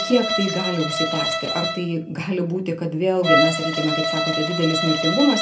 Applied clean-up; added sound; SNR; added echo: none; Bowed string instrument; 1 dB; reverberation time 0.3 s.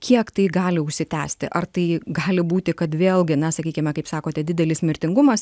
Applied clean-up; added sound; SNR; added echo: none; none; none; none.